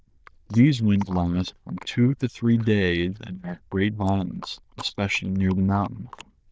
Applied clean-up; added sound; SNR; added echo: neural diffusion model UNIVERSE++.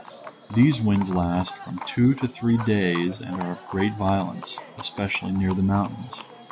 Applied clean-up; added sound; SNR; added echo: none; Livestock, farm animals, working animals; 15 dB; none.